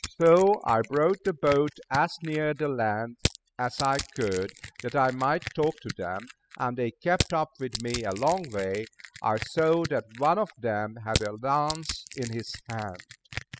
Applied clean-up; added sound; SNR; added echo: classical method spectral subtraction.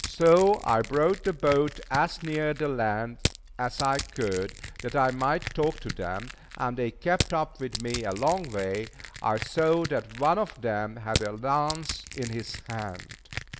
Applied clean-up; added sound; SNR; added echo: none; Crushing; 11 dB; none.